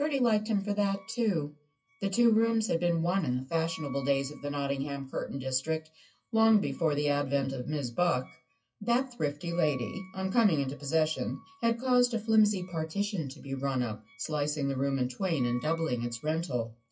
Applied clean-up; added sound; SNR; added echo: classical method WPE with log-MMSE.